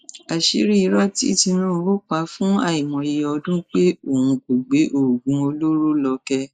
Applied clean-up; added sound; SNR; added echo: neural mask model Resemble Enhance denoiser.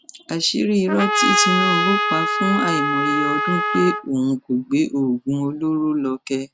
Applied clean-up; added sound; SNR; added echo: none; Trumpet; 0 dB; none.